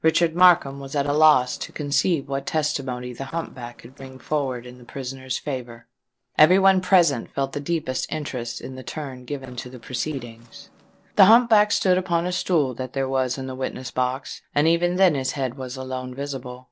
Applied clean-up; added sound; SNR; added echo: neural separator model SepFormer DNS4.